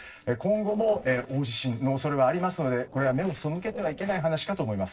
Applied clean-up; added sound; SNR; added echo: neural separator model SepFormer DNS4.